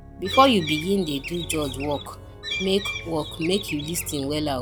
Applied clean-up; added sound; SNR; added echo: none; Bird + Organ; 9 dB; none.